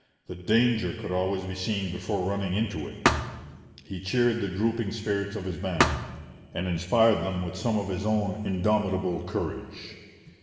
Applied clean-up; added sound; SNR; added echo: none; Thump, thud; 2 dB; reverberation time 2.8 s.